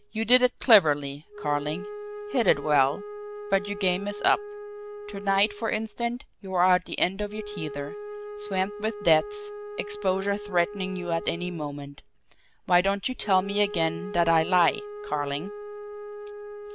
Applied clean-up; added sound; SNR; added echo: none; Wind instrument, woodwind instrument; 11 dB; none.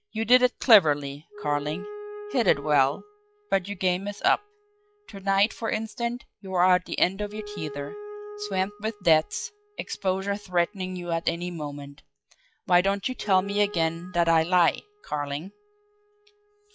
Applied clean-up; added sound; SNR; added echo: classical method log-MMSE.